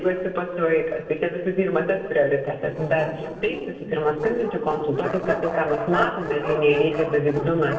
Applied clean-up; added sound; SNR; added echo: neural separator model SepFormer DNS4.